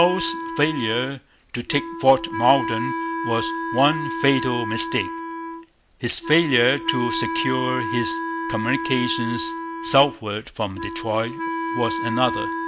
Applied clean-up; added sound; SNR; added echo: none; Wind instrument, woodwind instrument; 5 dB; none.